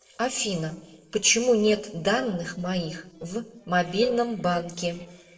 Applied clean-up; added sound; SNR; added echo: neural separator model SepFormer DNS4.